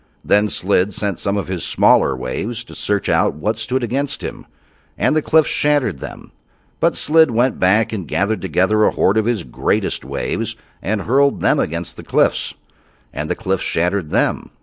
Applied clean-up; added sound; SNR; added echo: none; none; none; none.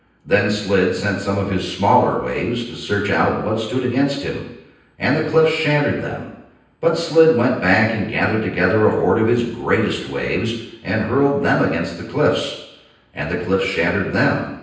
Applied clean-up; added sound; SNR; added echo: none; none; none; reverberation time 0.9 s.